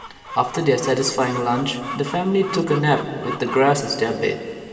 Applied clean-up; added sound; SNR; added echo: none; Chicken, rooster; 15 dB; reverberation time 2.6 s.